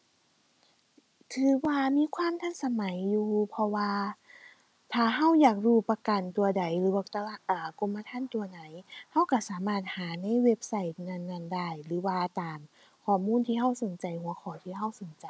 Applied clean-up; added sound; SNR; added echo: none; none; none; none.